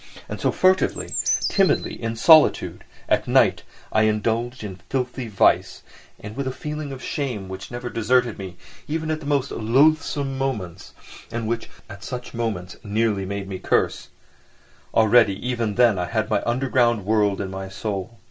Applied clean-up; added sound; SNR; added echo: none; Bird; 6 dB; none.